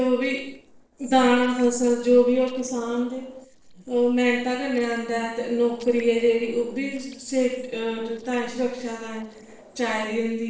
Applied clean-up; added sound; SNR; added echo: neural separator model SepFormer DNS4.